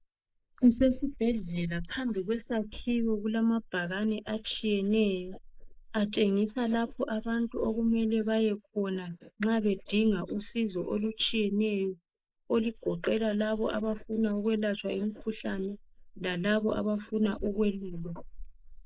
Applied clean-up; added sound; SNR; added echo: neural mask model Resemble Enhance denoiser.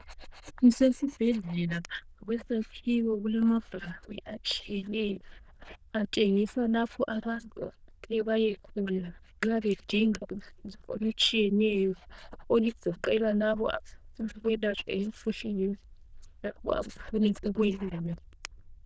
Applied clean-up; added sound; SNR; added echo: neural diffusion model UNIVERSE++.